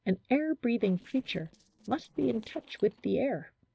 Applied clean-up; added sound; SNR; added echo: neural separator model SepFormer DNS4.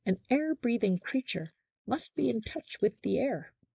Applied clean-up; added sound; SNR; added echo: neural mask model Resemble Enhance denoiser.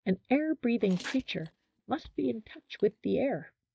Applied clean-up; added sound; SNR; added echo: neural mask model DeepFilterNet 3.